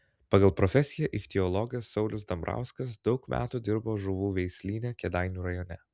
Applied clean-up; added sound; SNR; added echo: none; none; none; none.